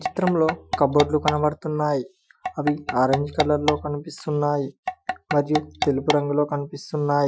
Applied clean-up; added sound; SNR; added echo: classical method Wiener filter.